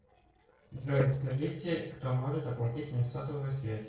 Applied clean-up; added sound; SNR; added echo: neural separator model SepFormer DNS4.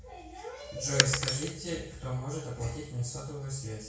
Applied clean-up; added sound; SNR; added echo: none; Shatter; -1 dB; reverberation time 0.6 s.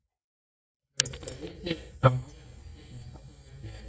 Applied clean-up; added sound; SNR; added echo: neural mask model DeepFilterNet 3.